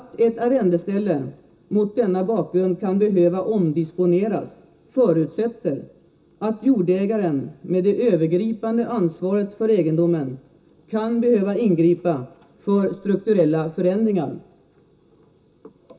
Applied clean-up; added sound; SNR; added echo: none; none; none; reverberation time 0.2 s.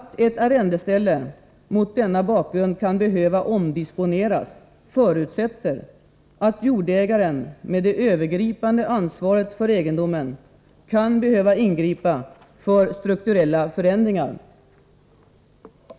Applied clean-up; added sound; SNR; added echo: none; none; none; none.